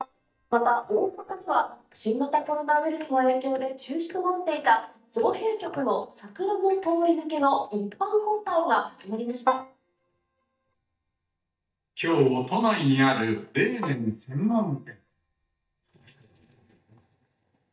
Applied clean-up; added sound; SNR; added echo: neural mask model DeepFilterNet 3.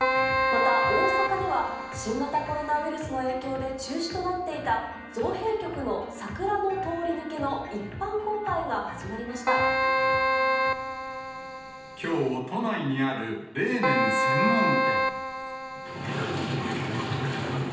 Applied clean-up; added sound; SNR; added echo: none; Keyboard (musical); -3 dB; reverberation time 0.9 s.